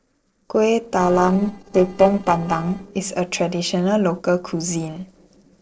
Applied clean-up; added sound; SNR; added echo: neural separator model SepFormer DNS4.